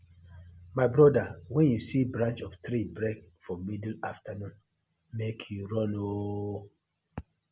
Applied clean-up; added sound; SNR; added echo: none; none; none; none.